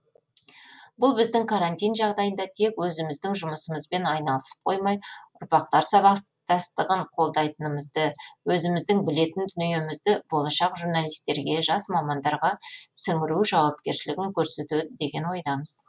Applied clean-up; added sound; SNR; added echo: none; none; none; none.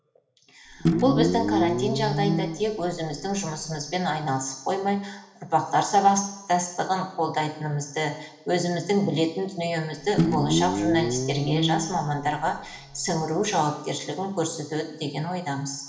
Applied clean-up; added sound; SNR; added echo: none; Guitar; 1 dB; reverberation time 1.1 s.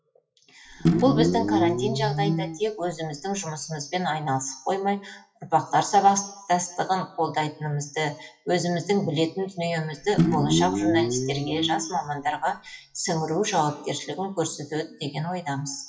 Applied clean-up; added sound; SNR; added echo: classical method WPE with log-MMSE.